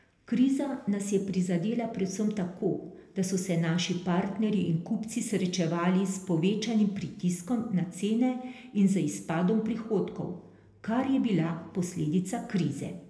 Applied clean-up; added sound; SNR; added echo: none; none; none; reverberation time 0.7 s.